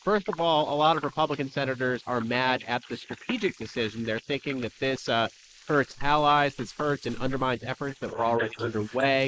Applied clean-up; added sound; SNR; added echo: neural mask model Resemble Enhance denoiser.